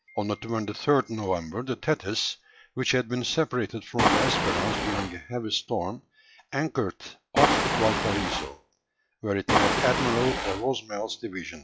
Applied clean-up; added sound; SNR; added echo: classical method log-MMSE.